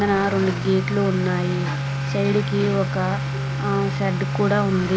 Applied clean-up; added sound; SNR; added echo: none; Accelerating, revving, vroom / Motor vehicle (road); 3 dB; none.